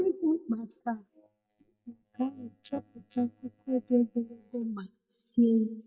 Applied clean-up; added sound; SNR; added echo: neural mask model DeepFilterNet 3.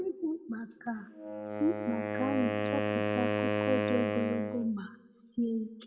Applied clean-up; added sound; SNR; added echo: none; Wind instrument, woodwind instrument; 0 dB; reverberation time 1.0 s.